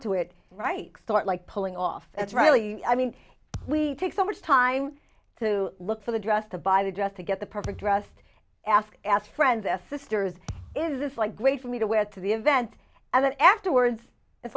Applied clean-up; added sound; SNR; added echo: none; Thump, thud; 16 dB; none.